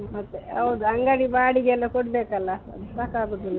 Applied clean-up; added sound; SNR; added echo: none; Thunder / Rain; 17 dB; none.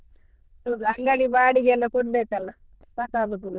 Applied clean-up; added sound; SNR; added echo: neural diffusion model UNIVERSE++.